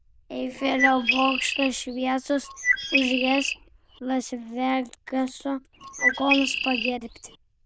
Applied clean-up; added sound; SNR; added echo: neural diffusion model UNIVERSE++.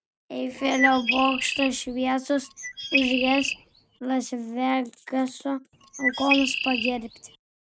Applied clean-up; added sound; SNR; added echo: neural mask model RNNoise.